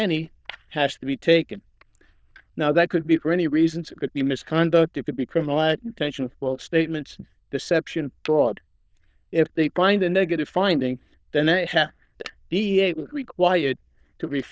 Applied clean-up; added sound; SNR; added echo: neural diffusion model UNIVERSE++.